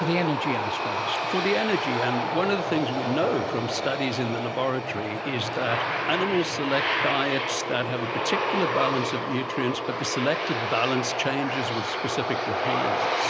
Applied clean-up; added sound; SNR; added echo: none; Aircraft; 0 dB; none.